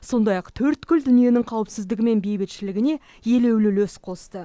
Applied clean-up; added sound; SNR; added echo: none; none; none; none.